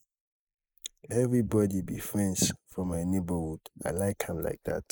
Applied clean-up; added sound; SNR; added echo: neural mask model Resemble Enhance denoiser.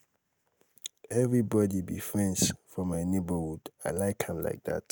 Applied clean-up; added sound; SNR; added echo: none; none; none; none.